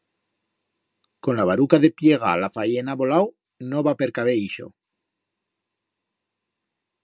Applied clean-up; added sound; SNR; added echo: none; none; none; none.